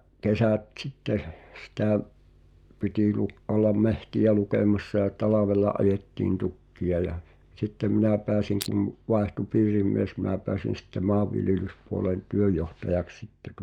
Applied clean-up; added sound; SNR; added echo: neural mask model DeepFilterNet 3.